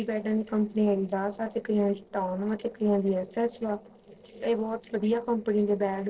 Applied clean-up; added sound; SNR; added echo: neural separator model SepFormer DNS4.